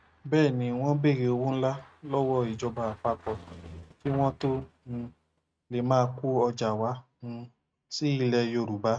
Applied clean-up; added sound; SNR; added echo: neural mask model RNNoise.